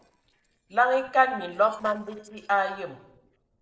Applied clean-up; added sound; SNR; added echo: neural separator model SepFormer DNS4.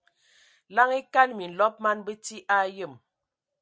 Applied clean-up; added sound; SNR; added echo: none; none; none; none.